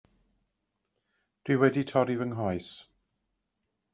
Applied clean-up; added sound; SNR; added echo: none; none; none; none.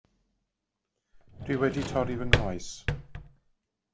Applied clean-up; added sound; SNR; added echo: none; Drawer open or close; -3 dB; none.